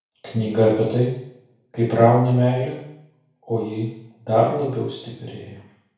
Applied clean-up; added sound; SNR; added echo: none; none; none; reverberation time 0.6 s.